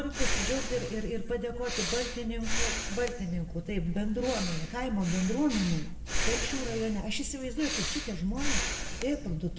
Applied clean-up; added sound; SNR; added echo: none; Breathing; 0 dB; reverberation time 0.9 s.